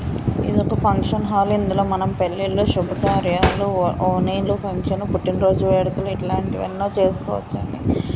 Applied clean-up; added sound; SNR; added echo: none; Drawer open or close; 6 dB; none.